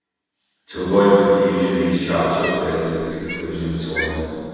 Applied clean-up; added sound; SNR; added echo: none; Cat; 13 dB; reverberation time 2.1 s.